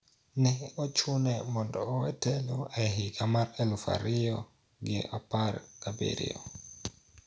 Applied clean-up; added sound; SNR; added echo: none; none; none; none.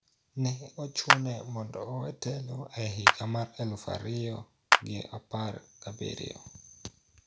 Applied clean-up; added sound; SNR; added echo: none; Clapping; -5 dB; none.